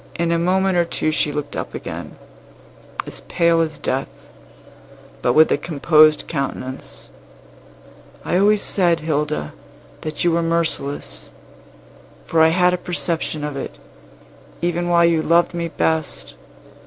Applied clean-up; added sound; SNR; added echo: none; none; none; none.